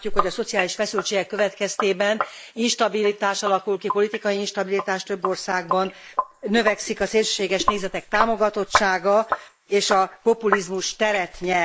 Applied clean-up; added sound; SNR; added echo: neural mask model Resemble Enhance denoiser.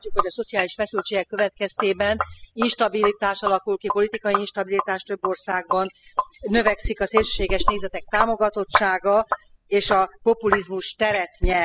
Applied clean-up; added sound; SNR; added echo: classical method spectral subtraction.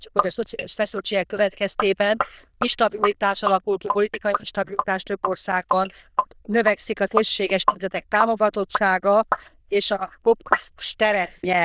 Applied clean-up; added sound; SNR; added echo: neural diffusion model UNIVERSE++.